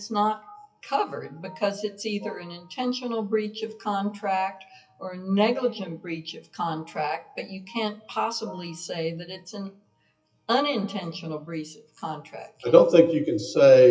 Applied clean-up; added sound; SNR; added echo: classical method WPE with log-MMSE.